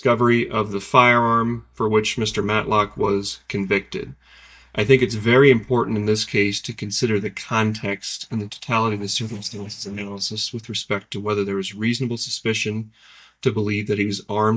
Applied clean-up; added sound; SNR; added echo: neural mask model DeepFilterNet 3.